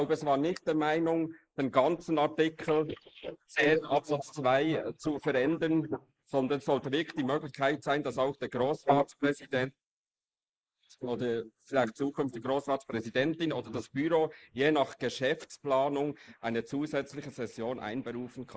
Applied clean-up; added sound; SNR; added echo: neural mask model Resemble Enhance denoiser.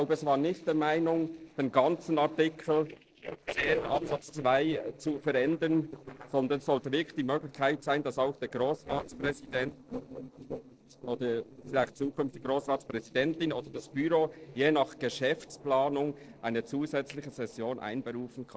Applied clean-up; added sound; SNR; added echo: neural separator model SepFormer DNS4.